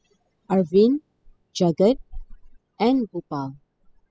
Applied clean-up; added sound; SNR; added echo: classical method spectral subtraction.